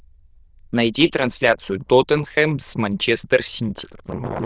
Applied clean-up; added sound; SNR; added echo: neural diffusion model UNIVERSE++.